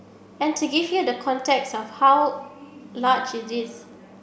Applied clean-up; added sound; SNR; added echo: none; none; none; none.